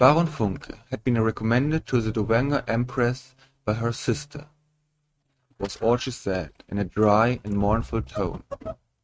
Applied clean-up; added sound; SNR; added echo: neural mask model RNNoise.